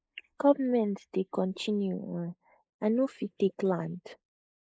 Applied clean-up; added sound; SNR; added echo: neural mask model Resemble Enhance denoiser.